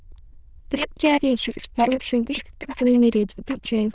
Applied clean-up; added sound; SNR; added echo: neural diffusion model UNIVERSE++.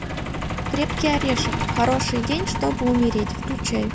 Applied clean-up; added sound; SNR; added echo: none; Truck; 2 dB; none.